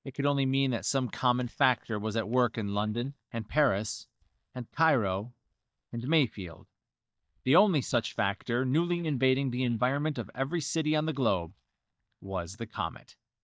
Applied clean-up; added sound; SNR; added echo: neural mask model DeepFilterNet 3.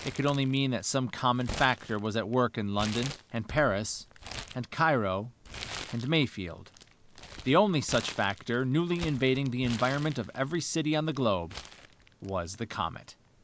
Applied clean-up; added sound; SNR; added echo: none; Crumpling, crinkling; 15 dB; none.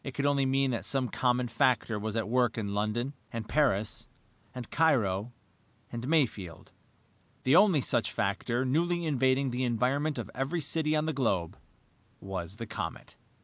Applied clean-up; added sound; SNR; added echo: none; none; none; none.